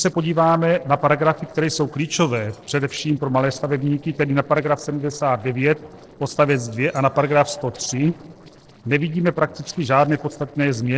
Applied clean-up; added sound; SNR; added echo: neural separator model SepFormer DNS4.